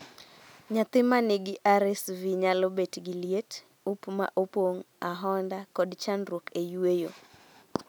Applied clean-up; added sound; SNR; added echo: none; none; none; none.